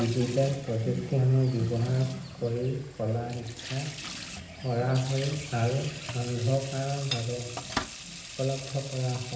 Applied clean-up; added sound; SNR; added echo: none; Sink (filling or washing) / Water tap, faucet; 12 dB; reverberation time 0.9 s.